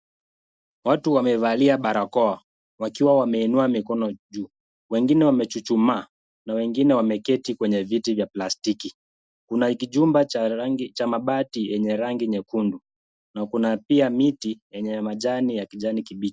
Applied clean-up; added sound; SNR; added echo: none; none; none; none.